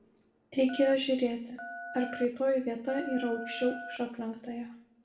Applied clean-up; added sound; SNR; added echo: none; Telephone; 12 dB; reverberation time 0.6 s.